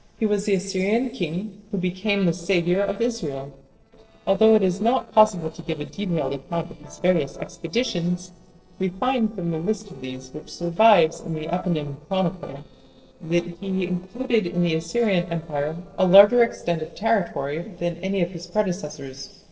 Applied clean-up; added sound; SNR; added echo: neural separator model SepFormer DNS4.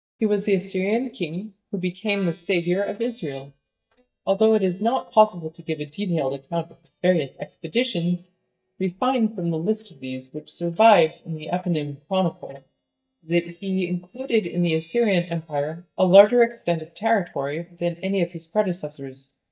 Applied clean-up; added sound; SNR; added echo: neural mask model DeepFilterNet 3.